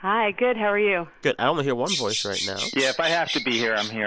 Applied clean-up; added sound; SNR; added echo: none; Bird vocalization, bird call, bird song; 6 dB; none.